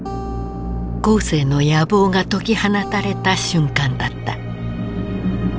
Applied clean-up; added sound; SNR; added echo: none; Acoustic guitar; 18 dB; none.